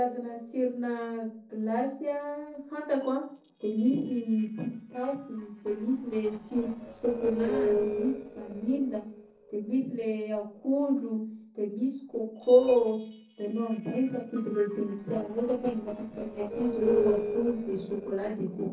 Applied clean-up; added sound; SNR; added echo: neural separator model SepFormer DNS4.